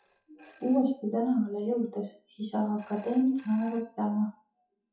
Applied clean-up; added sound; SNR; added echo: classical method WPE with log-MMSE.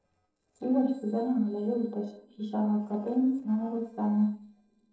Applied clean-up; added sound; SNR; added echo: neural separator model SepFormer DNS4.